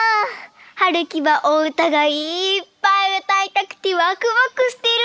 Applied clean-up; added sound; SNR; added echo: none; none; none; none.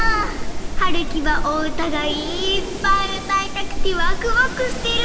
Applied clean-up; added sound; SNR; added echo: none; Wind; -2 dB; reverberation time 1.6 s.